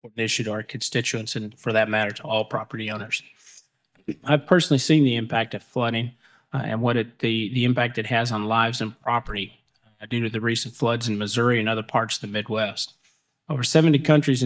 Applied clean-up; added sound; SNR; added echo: neural mask model DeepFilterNet 3.